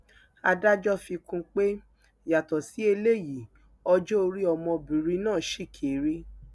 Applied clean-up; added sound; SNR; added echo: none; none; none; none.